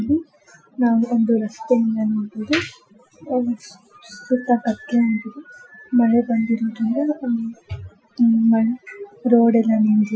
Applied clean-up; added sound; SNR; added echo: classical method Wiener filter.